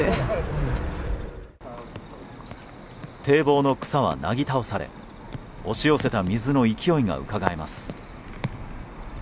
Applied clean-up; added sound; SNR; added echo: none; none; none; none.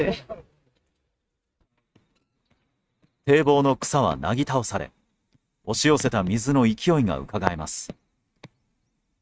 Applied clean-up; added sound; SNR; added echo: neural mask model RNNoise.